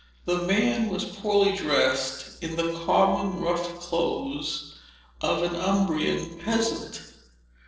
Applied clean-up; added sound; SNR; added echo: neural separator model SepFormer DNS4.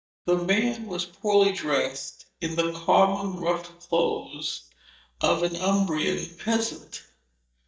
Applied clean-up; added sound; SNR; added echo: neural mask model DeepFilterNet 3.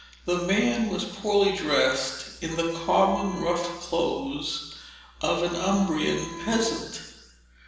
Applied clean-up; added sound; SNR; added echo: none; Wind instrument, woodwind instrument; 14 dB; reverberation time 1.1 s.